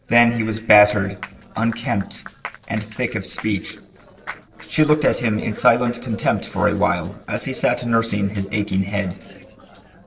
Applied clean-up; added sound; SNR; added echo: neural separator model SepFormer DNS4.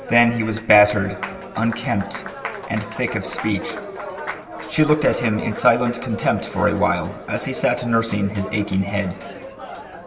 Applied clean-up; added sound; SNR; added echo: none; Applause; 11 dB; reverberation time 2.4 s.